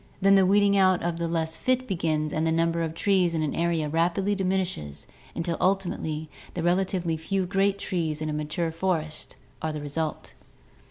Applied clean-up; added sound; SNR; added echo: none; none; none; none.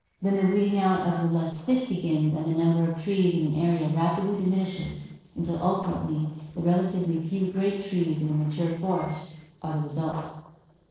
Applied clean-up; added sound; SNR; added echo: neural separator model SepFormer DNS4.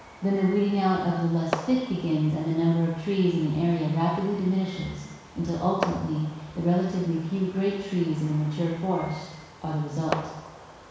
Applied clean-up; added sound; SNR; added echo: none; Fireworks; 14 dB; reverberation time 1.1 s.